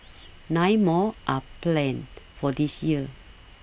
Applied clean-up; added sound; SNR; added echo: none; none; none; none.